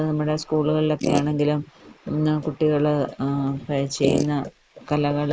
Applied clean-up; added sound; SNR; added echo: neural mask model Resemble Enhance denoiser.